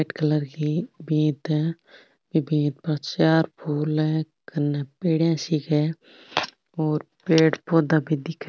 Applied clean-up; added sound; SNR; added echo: none; none; none; none.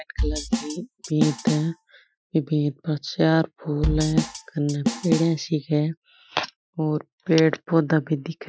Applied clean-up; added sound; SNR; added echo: classical method Wiener filter.